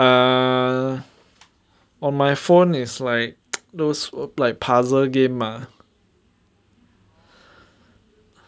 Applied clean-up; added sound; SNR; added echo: none; none; none; none.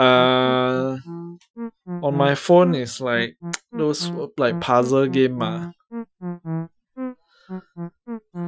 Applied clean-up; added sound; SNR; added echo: classical method Wiener filter.